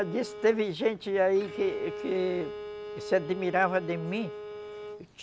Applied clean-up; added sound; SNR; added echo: none; Bowed string instrument; 11 dB; none.